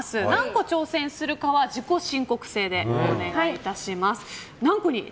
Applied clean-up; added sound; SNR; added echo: none; none; none; none.